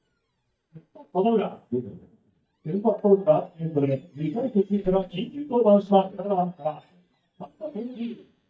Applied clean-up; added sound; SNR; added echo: neural mask model DeepFilterNet 3.